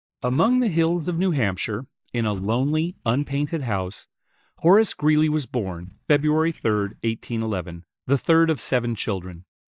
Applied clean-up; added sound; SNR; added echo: neural mask model DeepFilterNet 3.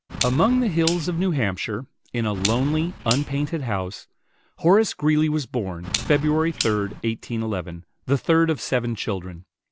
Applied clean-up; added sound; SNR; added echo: none; Clock; 10 dB; none.